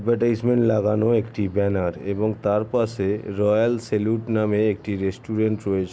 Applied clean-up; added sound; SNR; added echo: none; none; none; none.